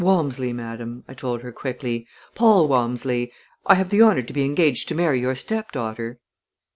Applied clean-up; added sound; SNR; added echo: none; none; none; none.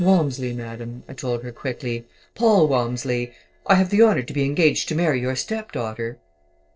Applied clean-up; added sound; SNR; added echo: neural separator model SepFormer DNS4.